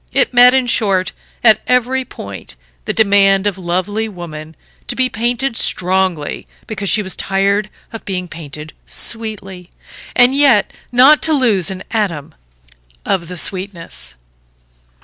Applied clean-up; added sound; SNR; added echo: none; none; none; none.